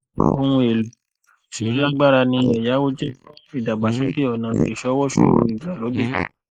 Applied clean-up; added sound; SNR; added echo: neural mask model Resemble Enhance denoiser.